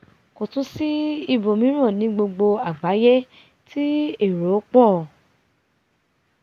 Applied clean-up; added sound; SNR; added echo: none; none; none; none.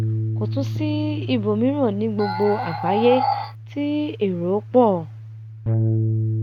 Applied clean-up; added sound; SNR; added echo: none; Animal + Bass guitar; 2 dB; none.